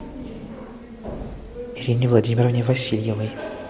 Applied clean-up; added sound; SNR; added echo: none; none; none; none.